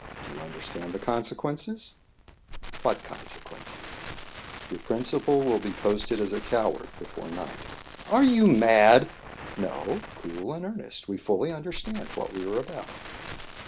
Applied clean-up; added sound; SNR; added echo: none; Crackle; 14 dB; none.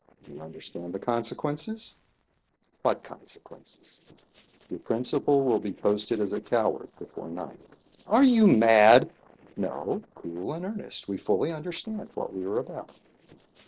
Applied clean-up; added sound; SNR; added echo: neural separator model SepFormer DNS4.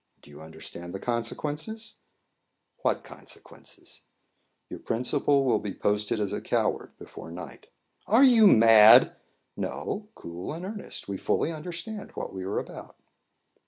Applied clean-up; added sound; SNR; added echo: none; none; none; none.